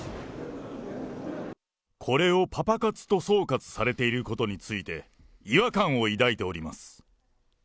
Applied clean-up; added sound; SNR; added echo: none; none; none; none.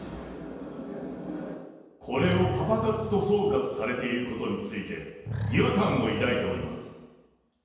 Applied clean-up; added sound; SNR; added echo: none; Animal; 5 dB; reverberation time 1.2 s.